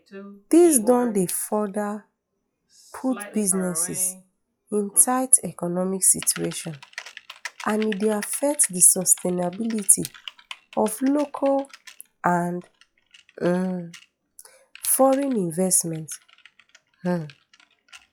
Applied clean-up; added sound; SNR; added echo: classical method log-MMSE.